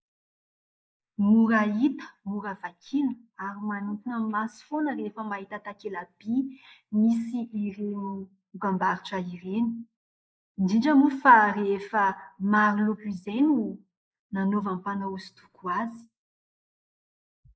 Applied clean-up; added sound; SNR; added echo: neural mask model Resemble Enhance denoiser.